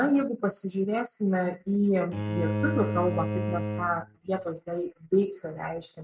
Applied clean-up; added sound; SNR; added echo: neural mask model RNNoise.